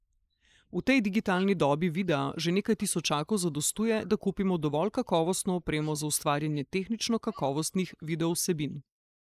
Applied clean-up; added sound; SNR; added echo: neural mask model Resemble Enhance denoiser.